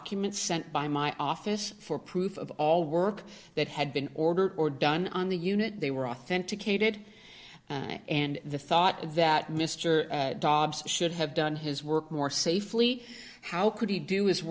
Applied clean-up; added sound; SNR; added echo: none; none; none; none.